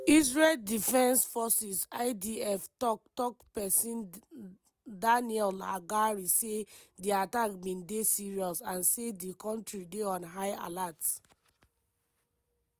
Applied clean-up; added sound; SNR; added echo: none; none; none; none.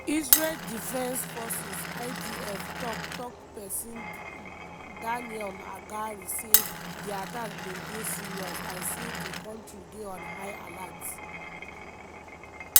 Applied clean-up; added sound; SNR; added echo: none; Glass; -5 dB; none.